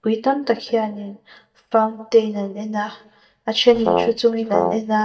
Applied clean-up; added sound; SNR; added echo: neural mask model DeepFilterNet 3.